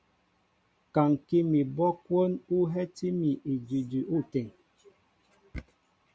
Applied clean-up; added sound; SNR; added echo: none; none; none; none.